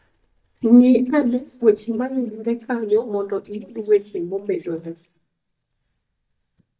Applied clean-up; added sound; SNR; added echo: neural mask model DeepFilterNet 3.